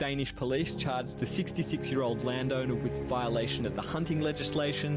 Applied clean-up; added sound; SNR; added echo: none; none; none; none.